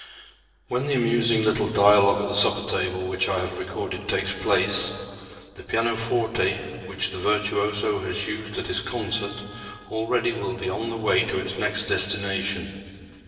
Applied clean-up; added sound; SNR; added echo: neural separator model SepFormer DNS4.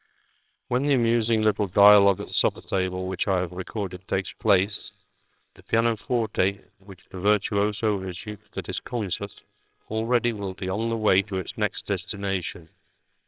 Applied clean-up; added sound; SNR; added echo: neural separator model SepFormer WHAMR!.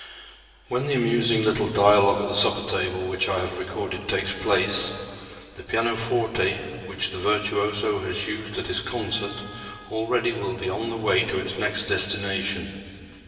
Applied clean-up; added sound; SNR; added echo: none; Wind instrument, woodwind instrument; 20 dB; reverberation time 2.5 s.